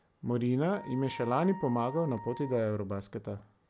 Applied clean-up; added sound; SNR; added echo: none; Wind instrument, woodwind instrument; 16 dB; none.